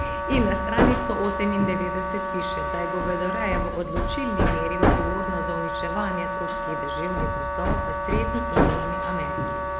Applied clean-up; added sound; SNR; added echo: none; Hammer + Wind instrument, woodwind instrument; -4 dB; none.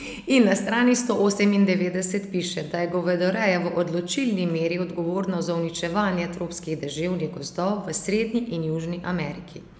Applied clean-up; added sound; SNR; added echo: none; none; none; none.